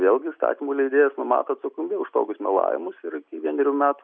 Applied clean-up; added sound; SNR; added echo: none; none; none; none.